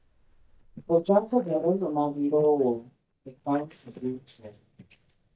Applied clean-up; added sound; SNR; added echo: neural mask model DeepFilterNet 3.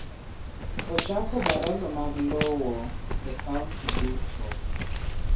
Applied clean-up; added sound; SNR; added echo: none; Walk, footsteps; -2 dB; reverberation time 0.2 s.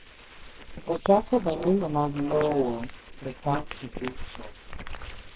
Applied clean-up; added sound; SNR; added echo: neural separator model SepFormer WHAMR!.